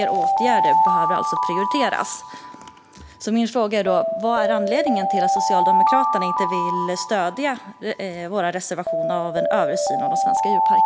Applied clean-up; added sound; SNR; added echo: none; Alarm; -3 dB; none.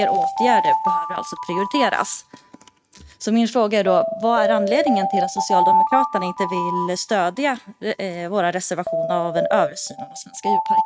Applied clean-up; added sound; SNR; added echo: neural mask model RNNoise.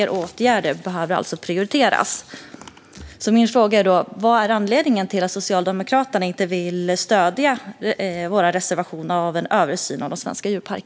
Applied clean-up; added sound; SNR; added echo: none; none; none; none.